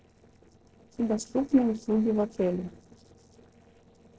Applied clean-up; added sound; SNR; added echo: neural separator model SepFormer DNS4.